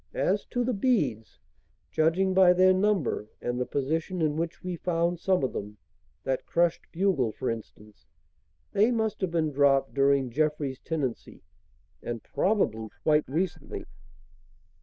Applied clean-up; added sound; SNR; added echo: neural diffusion model UNIVERSE++.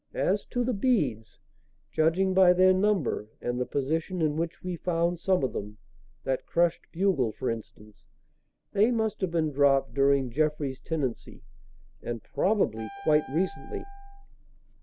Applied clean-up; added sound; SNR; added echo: none; Wind instrument, woodwind instrument; 18 dB; none.